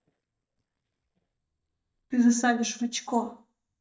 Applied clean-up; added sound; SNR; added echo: neural mask model DeepFilterNet 3.